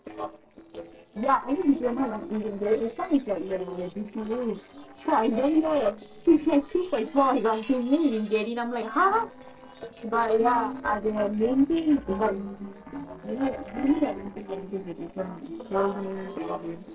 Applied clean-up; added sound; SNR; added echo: neural separator model SepFormer DNS4.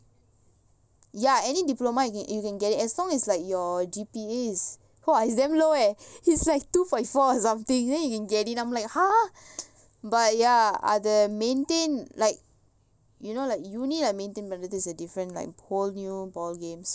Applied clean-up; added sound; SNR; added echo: none; none; none; none.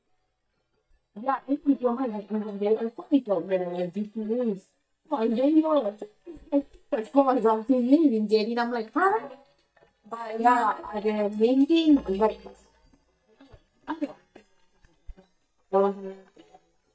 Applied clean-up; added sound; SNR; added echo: neural mask model DeepFilterNet 3.